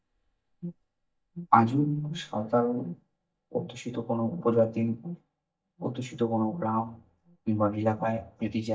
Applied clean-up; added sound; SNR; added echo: neural mask model DeepFilterNet 3.